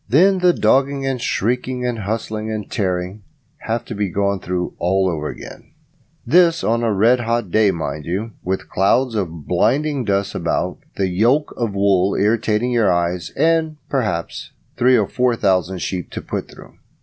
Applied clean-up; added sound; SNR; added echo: none; none; none; none.